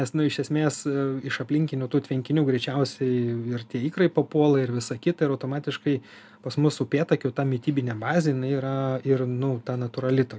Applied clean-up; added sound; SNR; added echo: none; none; none; none.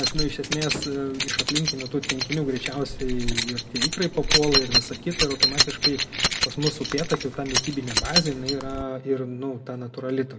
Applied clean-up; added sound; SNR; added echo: none; Keys jangling; -1 dB; reverberation time 0.9 s.